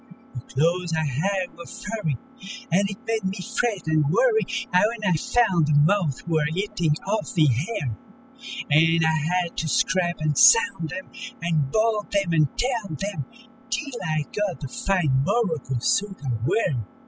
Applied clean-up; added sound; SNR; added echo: classical method spectral subtraction.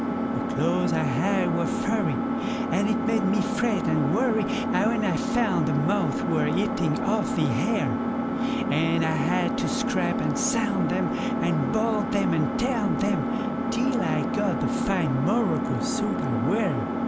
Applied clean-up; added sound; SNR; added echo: none; Engine; -1 dB; none.